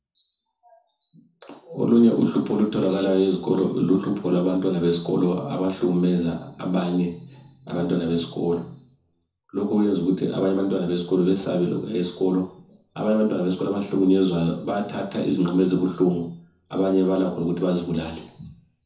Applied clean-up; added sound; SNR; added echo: none; none; none; reverberation time 0.7 s.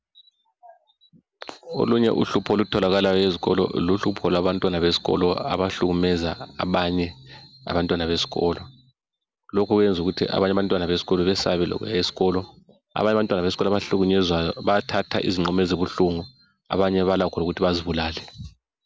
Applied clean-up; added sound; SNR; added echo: none; none; none; none.